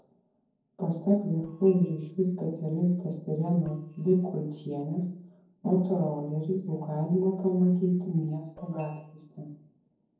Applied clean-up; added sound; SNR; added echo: neural separator model SepFormer DNS4.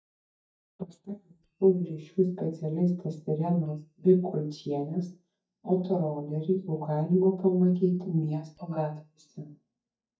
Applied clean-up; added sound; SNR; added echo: neural mask model DeepFilterNet 3.